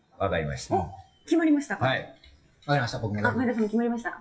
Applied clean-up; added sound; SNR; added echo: classical method WPE with log-MMSE.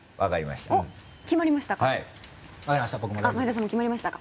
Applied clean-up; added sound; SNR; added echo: none; none; none; none.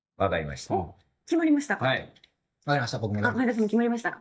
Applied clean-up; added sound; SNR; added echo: neural mask model DeepFilterNet 3.